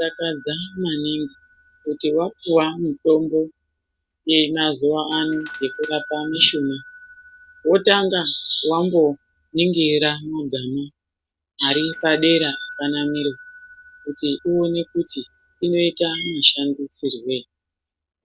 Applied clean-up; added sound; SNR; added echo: none; Bell / Doorbell; 19 dB; none.